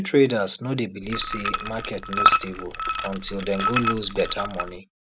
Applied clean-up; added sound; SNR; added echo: none; Liquid; 0 dB; none.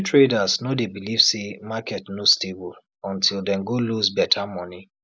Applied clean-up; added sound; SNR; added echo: none; none; none; none.